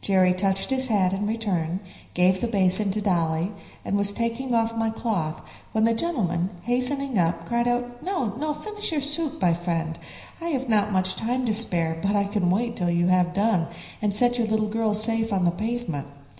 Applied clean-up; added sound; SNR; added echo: none; none; none; reverberation time 0.9 s.